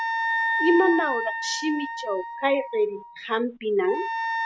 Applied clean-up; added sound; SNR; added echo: none; Wind instrument, woodwind instrument; 3 dB; none.